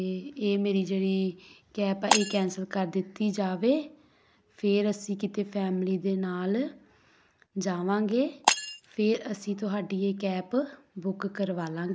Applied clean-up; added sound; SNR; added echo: none; Shatter; 6 dB; none.